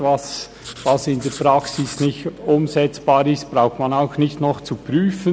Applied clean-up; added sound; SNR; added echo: none; Writing; 18 dB; none.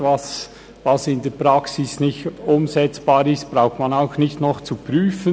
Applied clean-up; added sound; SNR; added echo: none; none; none; none.